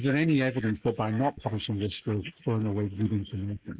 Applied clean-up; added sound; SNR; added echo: neural mask model Resemble Enhance denoiser.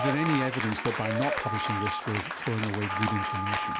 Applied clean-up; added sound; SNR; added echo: none; Applause / Cheering + Telephone; 1 dB; none.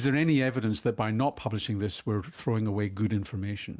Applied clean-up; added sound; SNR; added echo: none; none; none; none.